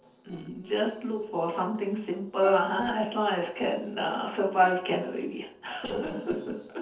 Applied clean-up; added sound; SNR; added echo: neural separator model SepFormer DNS4.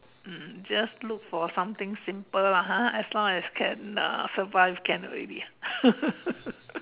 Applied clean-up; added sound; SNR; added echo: none; none; none; none.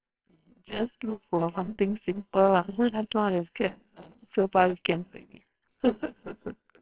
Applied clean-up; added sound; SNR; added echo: neural separator model SepFormer WHAMR!.